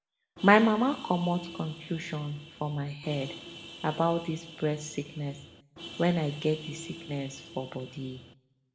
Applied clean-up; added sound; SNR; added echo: none; Vehicle horn, car horn, honking; 15 dB; reverberation time 0.6 s.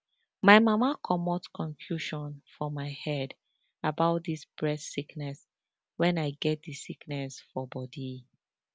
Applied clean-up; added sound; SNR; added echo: none; none; none; none.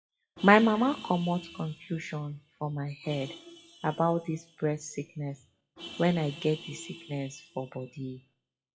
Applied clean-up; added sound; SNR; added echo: classical method WPE with log-MMSE.